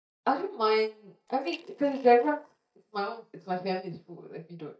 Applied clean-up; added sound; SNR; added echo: neural mask model DeepFilterNet 3.